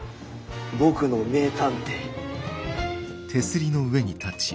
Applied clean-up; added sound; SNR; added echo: none; none; none; none.